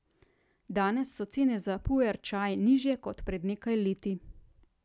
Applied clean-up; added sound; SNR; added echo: none; none; none; none.